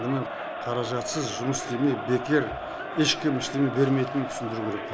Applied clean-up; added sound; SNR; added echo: none; Crowd; 7 dB; none.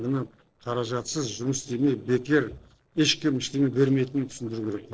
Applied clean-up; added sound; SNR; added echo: neural separator model SepFormer DNS4.